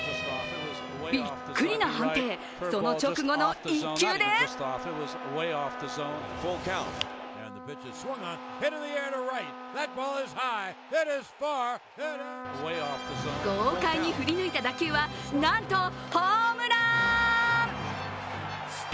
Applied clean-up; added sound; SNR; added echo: none; Trumpet; 13 dB; none.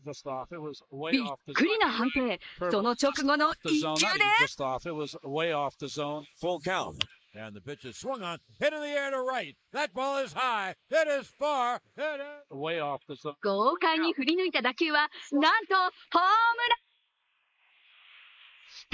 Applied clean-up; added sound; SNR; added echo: neural mask model Resemble Enhance denoiser.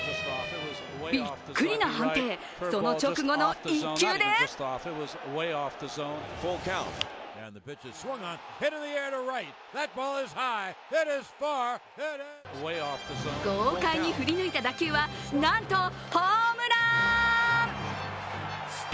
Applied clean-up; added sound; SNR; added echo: none; none; none; none.